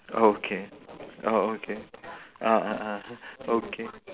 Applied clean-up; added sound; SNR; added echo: none; none; none; none.